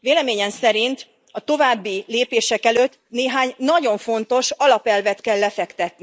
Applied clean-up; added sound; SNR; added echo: neural mask model Resemble Enhance denoiser.